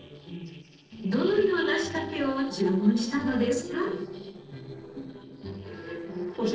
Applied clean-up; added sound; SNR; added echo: neural separator model SepFormer DNS4.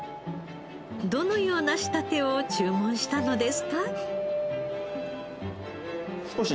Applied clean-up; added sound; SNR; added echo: none; none; none; none.